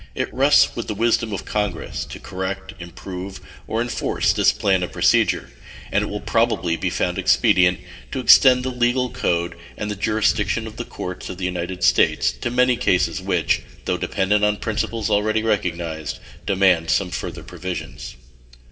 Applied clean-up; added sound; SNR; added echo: none; Wind; 15 dB; reverberation time 1.6 s.